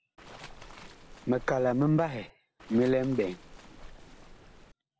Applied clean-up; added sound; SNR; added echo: none; Waves, surf; 17 dB; none.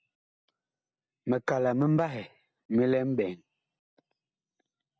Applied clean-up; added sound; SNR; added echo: none; none; none; none.